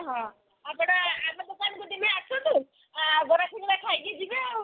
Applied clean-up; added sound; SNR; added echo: none; none; none; none.